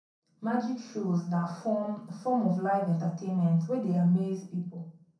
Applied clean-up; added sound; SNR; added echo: none; none; none; reverberation time 0.5 s.